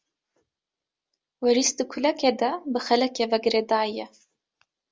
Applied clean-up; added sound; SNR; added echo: none; none; none; none.